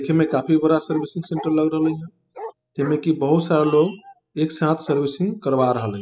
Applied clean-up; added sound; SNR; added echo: classical method spectral subtraction.